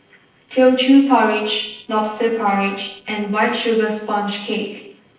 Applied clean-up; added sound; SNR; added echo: neural separator model SepFormer DNS4.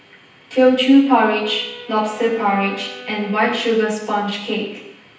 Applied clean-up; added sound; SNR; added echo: none; Wind instrument, woodwind instrument; 20 dB; reverberation time 0.9 s.